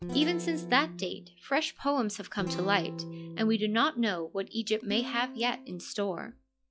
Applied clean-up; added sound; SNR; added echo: classical method log-MMSE.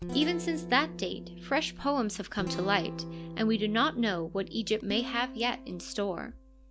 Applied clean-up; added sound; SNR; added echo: none; Guitar; 10 dB; none.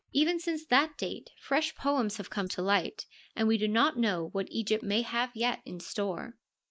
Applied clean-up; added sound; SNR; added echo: neural mask model Resemble Enhance denoiser.